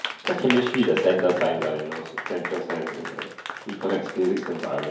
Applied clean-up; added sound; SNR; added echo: none; Applause; 9 dB; reverberation time 2.4 s.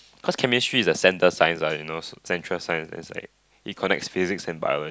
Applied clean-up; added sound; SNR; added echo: none; none; none; none.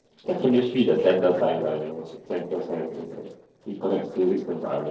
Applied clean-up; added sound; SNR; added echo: neural separator model SepFormer DNS4.